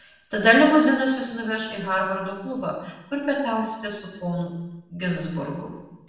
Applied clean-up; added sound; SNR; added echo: none; none; none; reverberation time 0.9 s.